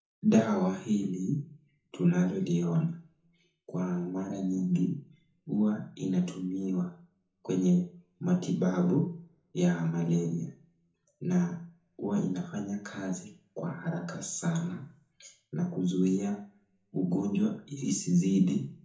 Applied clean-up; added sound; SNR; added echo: none; none; none; reverberation time 0.6 s.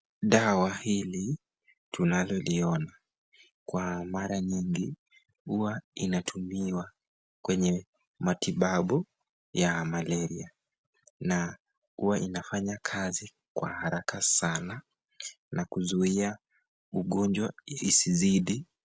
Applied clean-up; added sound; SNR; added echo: none; none; none; none.